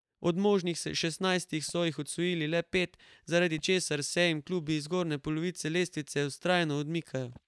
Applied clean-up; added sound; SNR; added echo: neural mask model DeepFilterNet 3.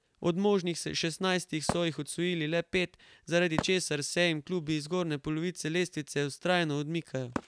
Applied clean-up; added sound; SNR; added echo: none; Wood; 14 dB; none.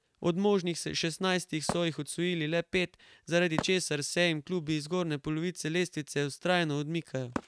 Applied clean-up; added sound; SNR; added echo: neural mask model RNNoise.